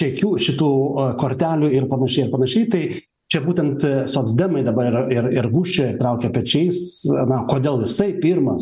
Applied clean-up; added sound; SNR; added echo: none; none; none; none.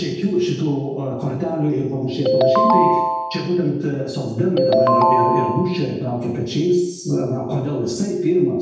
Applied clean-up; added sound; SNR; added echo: none; Ringtone; -2 dB; reverberation time 0.8 s.